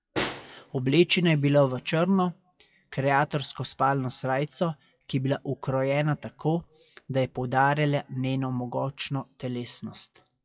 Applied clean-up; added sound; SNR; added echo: classical method WPE with log-MMSE.